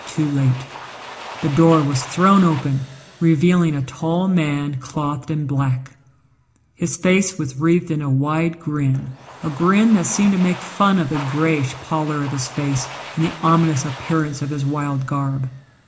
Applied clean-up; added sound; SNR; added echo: none; Domestic sounds, home sounds; 18 dB; reverberation time 0.6 s.